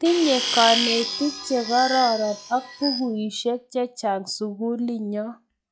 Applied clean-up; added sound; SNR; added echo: classical method log-MMSE.